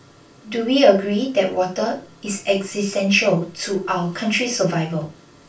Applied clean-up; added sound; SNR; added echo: none; none; none; reverberation time 0.3 s.